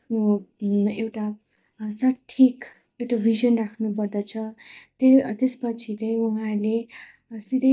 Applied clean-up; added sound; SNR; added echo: neural mask model DeepFilterNet 3.